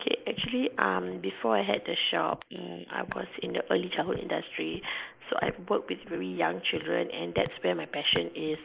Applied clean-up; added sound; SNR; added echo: neural mask model Resemble Enhance denoiser.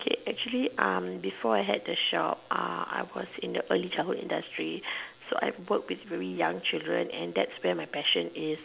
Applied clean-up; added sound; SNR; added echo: none; none; none; none.